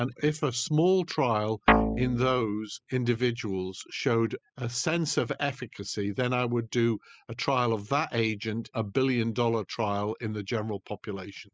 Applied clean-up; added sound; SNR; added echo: classical method spectral subtraction.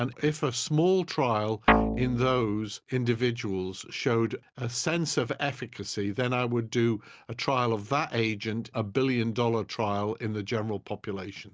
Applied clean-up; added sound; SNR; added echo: none; Guitar; -2 dB; none.